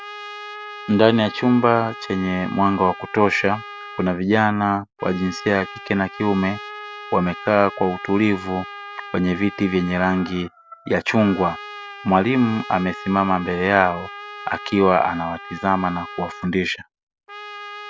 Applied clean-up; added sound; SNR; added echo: none; Trumpet; 15 dB; none.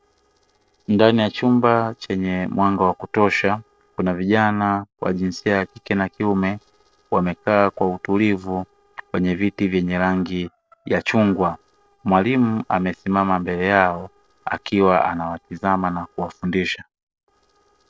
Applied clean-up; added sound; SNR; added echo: neural separator model SepFormer DNS4.